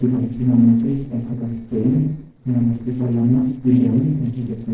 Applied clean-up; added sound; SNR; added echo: neural separator model SepFormer DNS4.